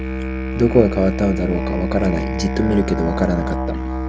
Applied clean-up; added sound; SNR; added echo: none; Musical instrument; 3 dB; none.